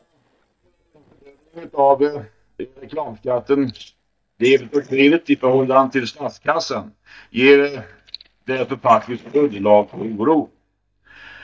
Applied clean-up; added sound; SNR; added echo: neural mask model DeepFilterNet 3.